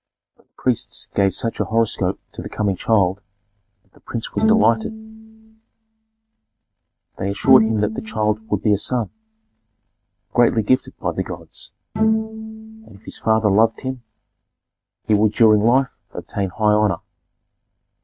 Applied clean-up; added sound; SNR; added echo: neural mask model RNNoise.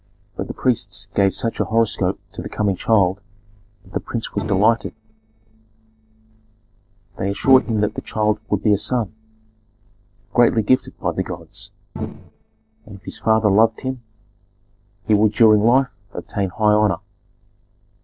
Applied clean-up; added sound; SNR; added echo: neural separator model SepFormer DNS4.